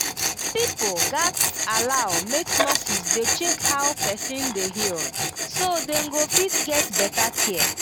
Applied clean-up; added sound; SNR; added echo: none; Tools; -4 dB; none.